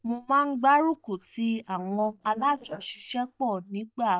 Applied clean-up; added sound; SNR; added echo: neural mask model DeepFilterNet 3.